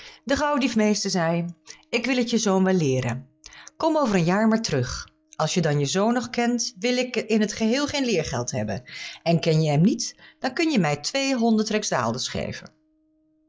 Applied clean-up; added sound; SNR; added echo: classical method log-MMSE.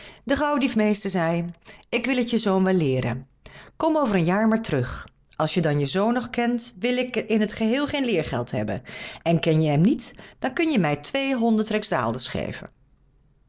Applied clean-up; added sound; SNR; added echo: none; none; none; none.